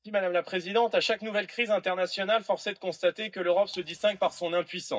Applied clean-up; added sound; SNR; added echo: neural mask model DeepFilterNet 3.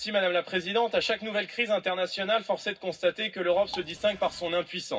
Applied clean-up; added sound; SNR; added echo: none; Drip / Water; 16 dB; reverberation time 0.4 s.